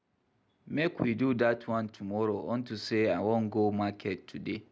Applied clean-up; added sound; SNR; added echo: none; none; none; none.